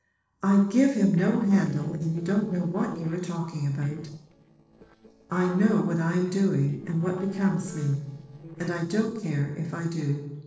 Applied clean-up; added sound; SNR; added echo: neural separator model SepFormer DNS4.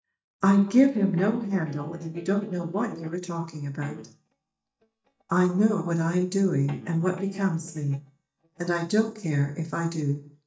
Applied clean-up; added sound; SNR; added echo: neural mask model DeepFilterNet 3.